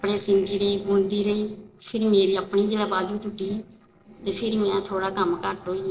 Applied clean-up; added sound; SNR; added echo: neural separator model SepFormer DNS4.